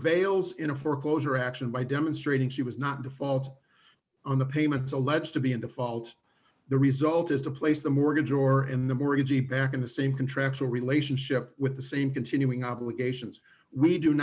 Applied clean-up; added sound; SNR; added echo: none; none; none; none.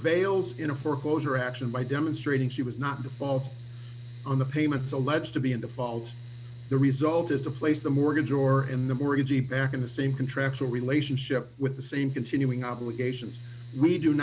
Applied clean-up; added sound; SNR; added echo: none; Mechanical fan; 14 dB; none.